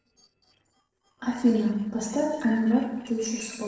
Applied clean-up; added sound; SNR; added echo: neural separator model SepFormer DNS4.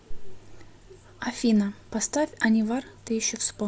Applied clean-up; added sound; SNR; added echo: none; none; none; none.